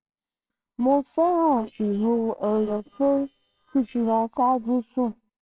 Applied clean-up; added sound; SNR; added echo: neural separator model SepFormer WHAMR!.